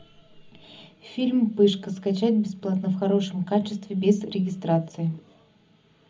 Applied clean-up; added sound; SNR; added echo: none; none; none; reverberation time 0.4 s.